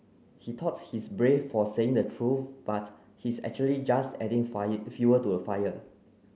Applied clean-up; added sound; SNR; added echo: none; none; none; none.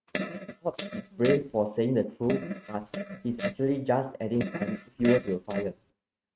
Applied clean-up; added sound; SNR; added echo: neural mask model RNNoise.